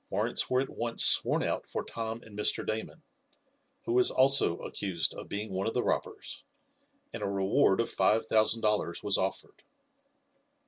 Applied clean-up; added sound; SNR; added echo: none; none; none; none.